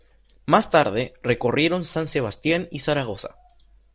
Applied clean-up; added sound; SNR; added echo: none; none; none; none.